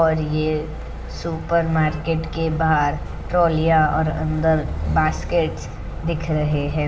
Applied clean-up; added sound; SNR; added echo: none; Motor vehicle (road); 8 dB; reverberation time 1.8 s.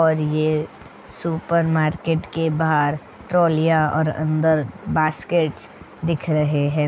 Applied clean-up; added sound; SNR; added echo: none; none; none; none.